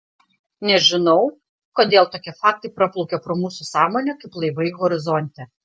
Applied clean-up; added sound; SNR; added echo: none; none; none; none.